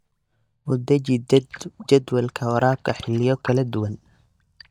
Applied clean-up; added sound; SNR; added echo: neural mask model DeepFilterNet 3.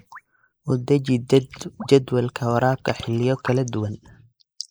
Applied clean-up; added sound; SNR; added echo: neural mask model Resemble Enhance denoiser.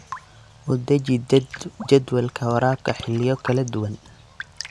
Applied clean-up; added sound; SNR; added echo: none; Raindrop; 17 dB; none.